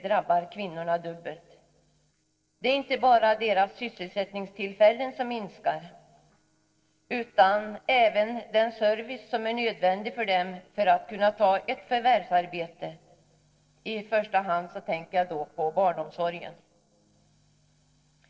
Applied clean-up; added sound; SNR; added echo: neural separator model SepFormer DNS4.